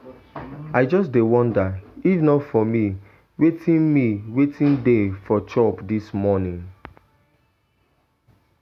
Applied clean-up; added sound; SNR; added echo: none; none; none; none.